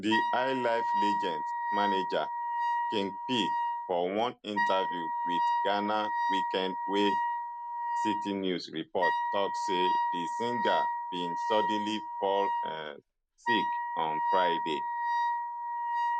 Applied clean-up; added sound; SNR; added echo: none; Wind instrument, woodwind instrument; -3 dB; none.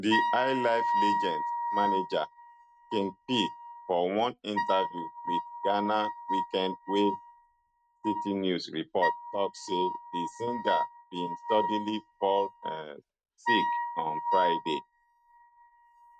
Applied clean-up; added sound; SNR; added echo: neural mask model RNNoise.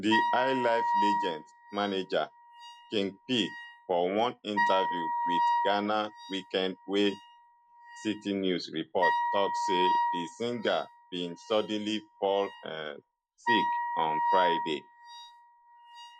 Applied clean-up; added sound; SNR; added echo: classical method log-MMSE.